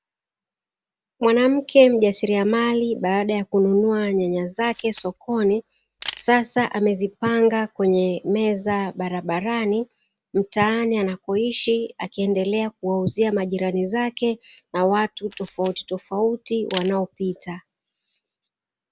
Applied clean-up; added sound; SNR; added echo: none; Camera; 18 dB; none.